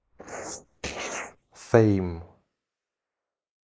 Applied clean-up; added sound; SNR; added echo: neural mask model Resemble Enhance denoiser.